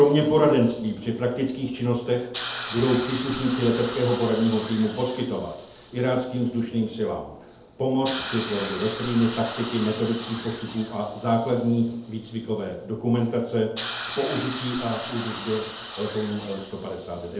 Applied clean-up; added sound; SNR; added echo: none; Hiss; 8 dB; reverberation time 2.0 s.